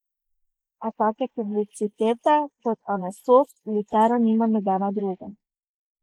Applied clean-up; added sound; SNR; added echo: neural mask model Resemble Enhance denoiser.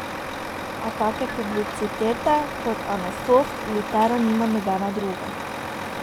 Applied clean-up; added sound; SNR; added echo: none; Truck; 6 dB; none.